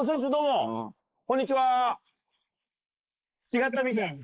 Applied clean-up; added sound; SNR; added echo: neural mask model Resemble Enhance denoiser.